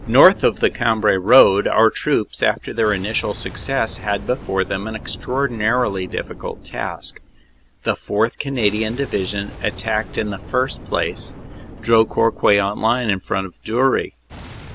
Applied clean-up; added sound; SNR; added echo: none; Boom; 17 dB; none.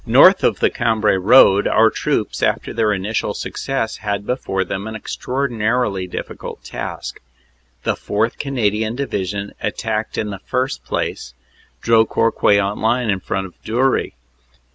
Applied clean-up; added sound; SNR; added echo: none; none; none; none.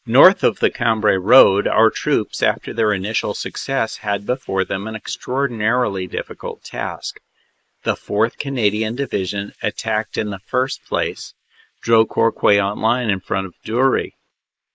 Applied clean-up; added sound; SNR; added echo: neural mask model Resemble Enhance denoiser.